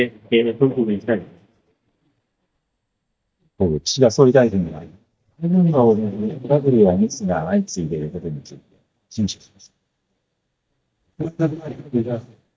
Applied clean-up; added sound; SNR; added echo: neural mask model DeepFilterNet 3.